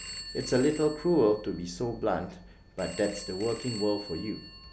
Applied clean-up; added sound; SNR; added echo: none; Telephone; 13 dB; none.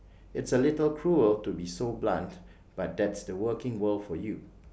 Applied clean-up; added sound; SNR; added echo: none; none; none; none.